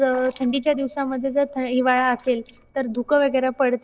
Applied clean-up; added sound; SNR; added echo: neural separator model SepFormer DNS4.